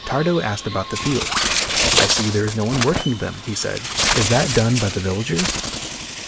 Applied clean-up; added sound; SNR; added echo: none; Bird; 1 dB; none.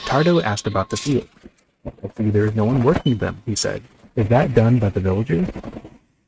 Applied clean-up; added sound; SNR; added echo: neural mask model RNNoise.